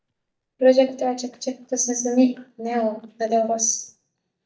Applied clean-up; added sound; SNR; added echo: neural mask model DeepFilterNet 3.